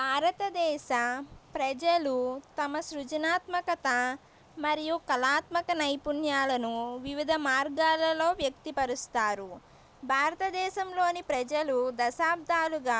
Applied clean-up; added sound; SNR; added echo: none; none; none; none.